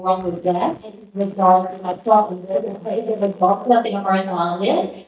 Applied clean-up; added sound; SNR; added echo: neural mask model DeepFilterNet 3.